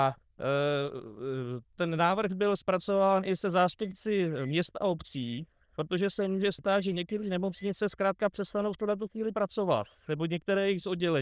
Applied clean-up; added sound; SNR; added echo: neural diffusion model UNIVERSE++.